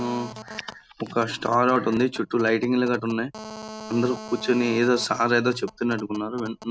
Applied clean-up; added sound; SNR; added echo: none; Telephone; 17 dB; none.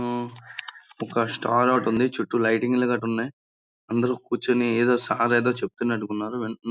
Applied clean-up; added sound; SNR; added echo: none; none; none; none.